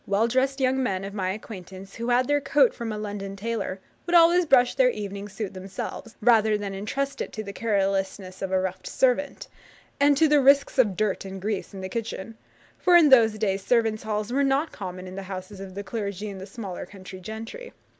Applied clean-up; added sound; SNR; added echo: none; none; none; none.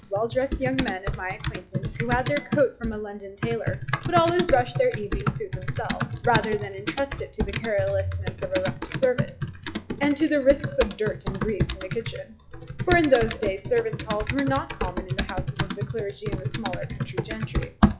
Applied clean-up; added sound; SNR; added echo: classical method WPE with log-MMSE.